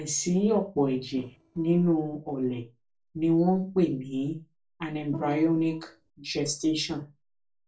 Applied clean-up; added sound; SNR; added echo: neural separator model SepFormer DNS4.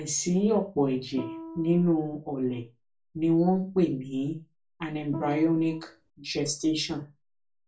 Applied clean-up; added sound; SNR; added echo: none; Guitar; 12 dB; reverberation time 0.2 s.